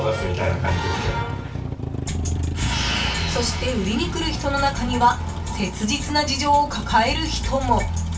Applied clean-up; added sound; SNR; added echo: none; Motor vehicle (road); 9 dB; reverberation time 0.2 s.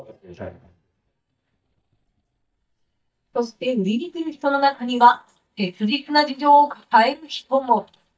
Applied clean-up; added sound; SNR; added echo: neural mask model DeepFilterNet 3.